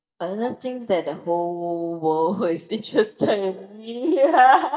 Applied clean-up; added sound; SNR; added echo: neural mask model DeepFilterNet 3.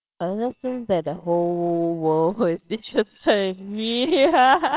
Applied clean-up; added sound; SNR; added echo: neural separator model SepFormer WHAMR!.